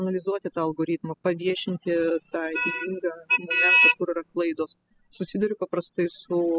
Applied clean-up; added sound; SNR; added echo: classical method spectral subtraction.